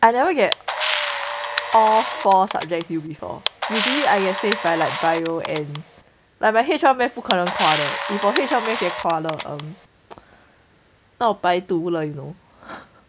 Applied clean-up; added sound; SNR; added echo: none; Camera; 5 dB; none.